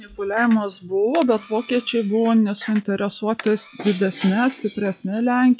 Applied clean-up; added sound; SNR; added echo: classical method log-MMSE.